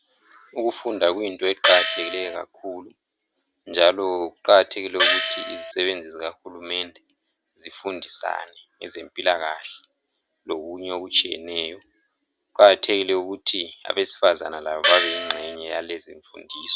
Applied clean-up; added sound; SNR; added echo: none; Gong; -2 dB; none.